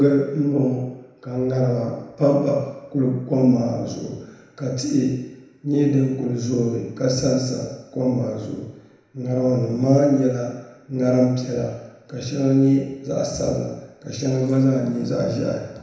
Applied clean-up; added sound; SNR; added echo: none; none; none; reverberation time 1.0 s.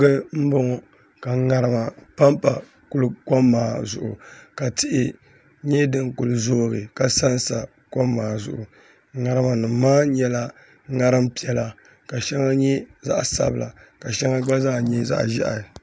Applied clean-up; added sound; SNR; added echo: none; none; none; none.